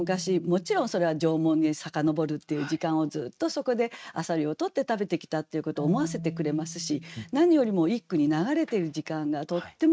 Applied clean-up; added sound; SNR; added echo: neural mask model RNNoise.